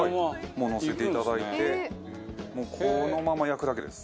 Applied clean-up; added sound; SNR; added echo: none; none; none; none.